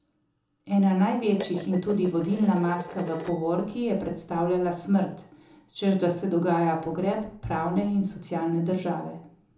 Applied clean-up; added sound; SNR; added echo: none; Dishes, pots, and pans; 14 dB; reverberation time 1.0 s.